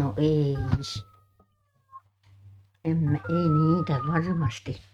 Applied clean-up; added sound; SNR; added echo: neural mask model RNNoise.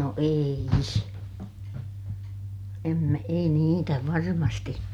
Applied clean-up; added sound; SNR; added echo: none; none; none; none.